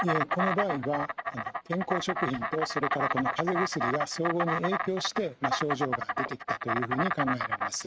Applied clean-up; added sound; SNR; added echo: neural mask model RNNoise.